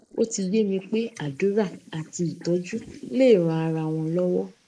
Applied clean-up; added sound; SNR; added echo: neural mask model Resemble Enhance denoiser.